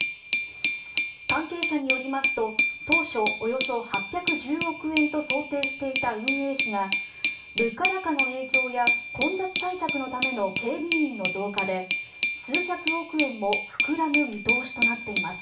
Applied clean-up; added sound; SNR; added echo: none; Glass; -3 dB; reverberation time 0.3 s.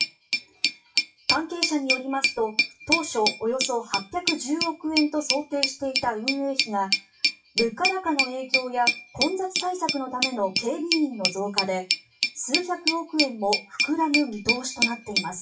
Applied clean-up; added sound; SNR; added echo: classical method WPE with log-MMSE.